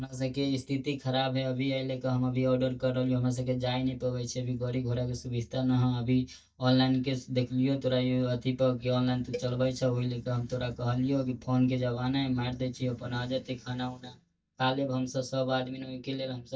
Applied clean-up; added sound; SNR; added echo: neural mask model DeepFilterNet 3.